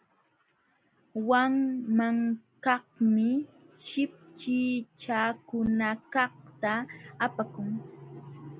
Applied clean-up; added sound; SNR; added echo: none; none; none; none.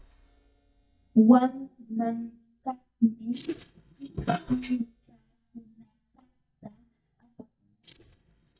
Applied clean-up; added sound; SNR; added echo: neural mask model DeepFilterNet 3.